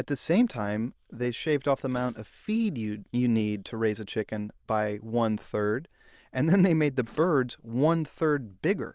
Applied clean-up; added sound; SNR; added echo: neural diffusion model UNIVERSE++.